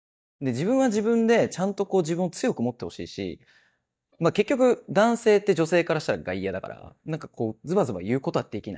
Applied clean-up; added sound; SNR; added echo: neural mask model DeepFilterNet 3.